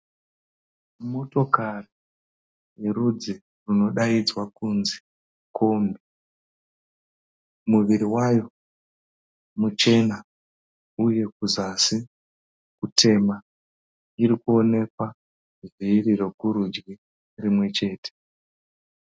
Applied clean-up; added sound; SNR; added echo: none; none; none; none.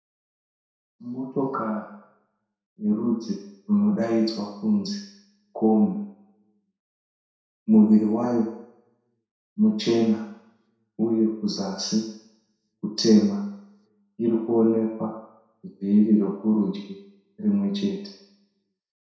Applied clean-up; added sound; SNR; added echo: none; none; none; reverberation time 0.7 s.